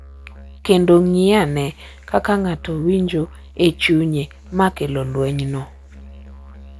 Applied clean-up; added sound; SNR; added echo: none; Musical instrument; 20 dB; none.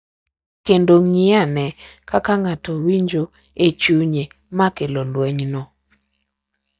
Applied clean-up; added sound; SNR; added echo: neural mask model DeepFilterNet 3.